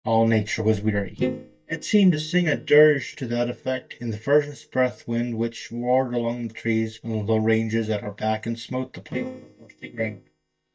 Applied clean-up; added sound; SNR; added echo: neural mask model DeepFilterNet 3.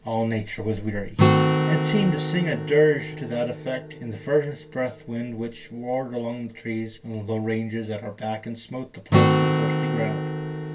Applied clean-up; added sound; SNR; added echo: none; Acoustic guitar; -1 dB; reverberation time 0.1 s.